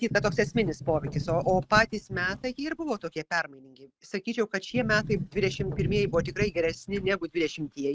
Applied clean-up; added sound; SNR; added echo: neural mask model RNNoise.